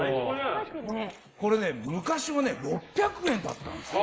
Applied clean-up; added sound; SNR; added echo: neural mask model Resemble Enhance denoiser.